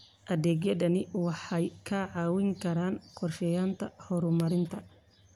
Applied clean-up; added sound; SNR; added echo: none; none; none; none.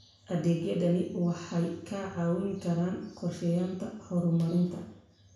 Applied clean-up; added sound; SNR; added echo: none; none; none; reverberation time 0.7 s.